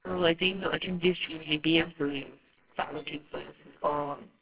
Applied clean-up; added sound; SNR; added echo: neural separator model SepFormer WHAMR!.